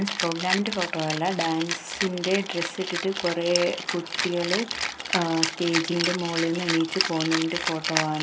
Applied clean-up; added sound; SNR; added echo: none; Rattle (instrument); 3 dB; none.